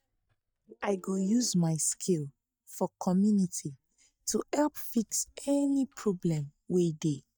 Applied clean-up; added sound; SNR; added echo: neural mask model DeepFilterNet 3.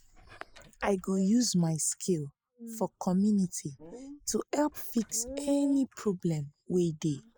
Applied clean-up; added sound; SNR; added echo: neural mask model Resemble Enhance denoiser.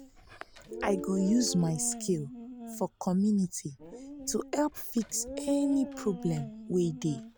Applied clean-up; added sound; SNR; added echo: none; Telephone + Dog; 11 dB; none.